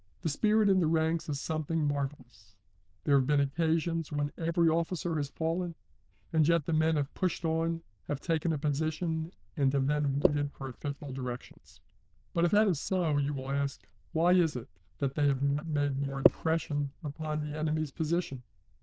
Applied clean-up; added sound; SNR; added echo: neural diffusion model UNIVERSE++.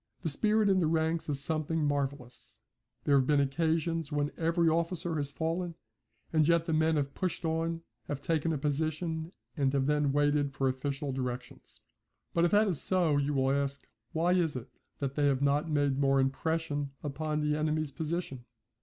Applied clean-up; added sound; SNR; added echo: none; none; none; none.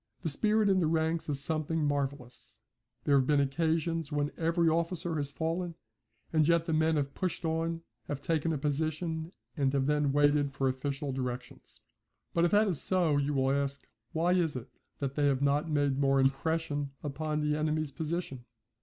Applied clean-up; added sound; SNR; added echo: neural mask model Resemble Enhance denoiser.